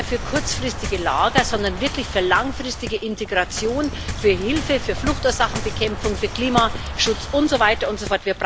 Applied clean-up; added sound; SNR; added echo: none; Waves, surf; 6 dB; none.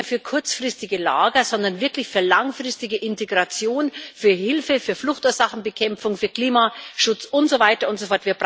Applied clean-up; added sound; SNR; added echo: none; none; none; none.